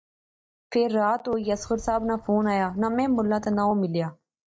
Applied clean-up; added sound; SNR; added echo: neural mask model DeepFilterNet 3.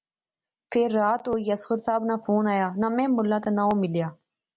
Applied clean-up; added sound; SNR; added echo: none; none; none; none.